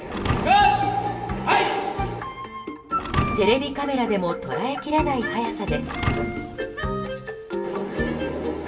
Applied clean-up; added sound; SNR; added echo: none; Thump, thud; 9 dB; reverberation time 2.9 s.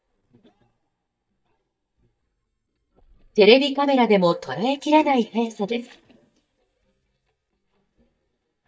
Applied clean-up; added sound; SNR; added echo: neural mask model DeepFilterNet 3.